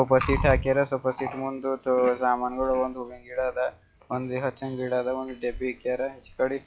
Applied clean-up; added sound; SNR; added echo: classical method log-MMSE.